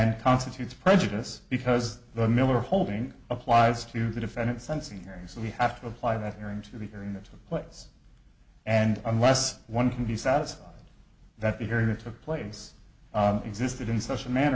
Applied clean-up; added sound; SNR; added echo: none; none; none; none.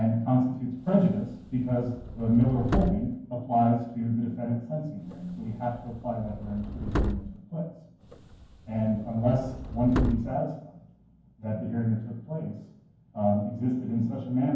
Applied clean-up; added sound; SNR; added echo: none; Subway, metro, underground; 6 dB; reverberation time 0.9 s.